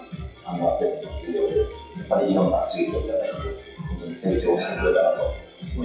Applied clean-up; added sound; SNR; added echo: classical method WPE with log-MMSE.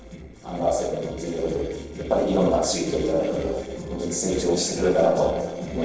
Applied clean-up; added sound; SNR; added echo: neural separator model SepFormer DNS4.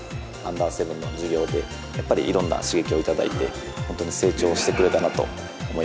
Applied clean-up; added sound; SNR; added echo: none; none; none; none.